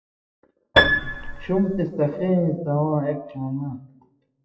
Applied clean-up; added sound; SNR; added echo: classical method WPE with log-MMSE.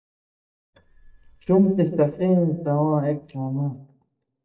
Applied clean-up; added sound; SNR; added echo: neural mask model DeepFilterNet 3.